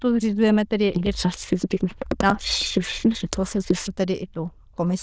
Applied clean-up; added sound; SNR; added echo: neural diffusion model UNIVERSE++.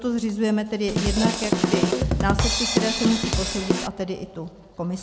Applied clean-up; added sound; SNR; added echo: none; Drum kit; -3 dB; none.